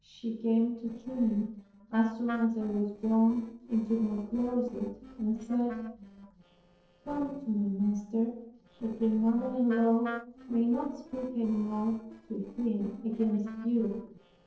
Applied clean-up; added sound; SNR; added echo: neural separator model SepFormer DNS4.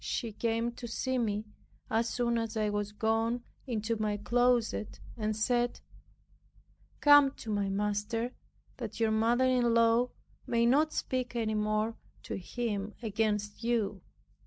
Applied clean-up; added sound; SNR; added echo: none; none; none; none.